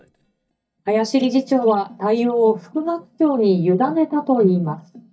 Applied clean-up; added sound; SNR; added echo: neural mask model DeepFilterNet 3.